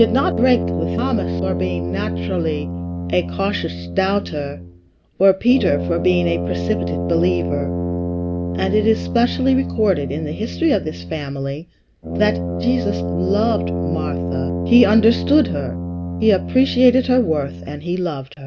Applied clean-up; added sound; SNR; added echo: none; Brass instrument; 4 dB; none.